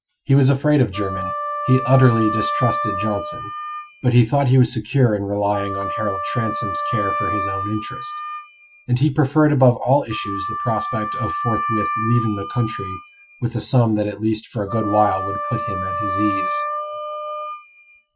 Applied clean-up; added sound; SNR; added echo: classical method Wiener filter.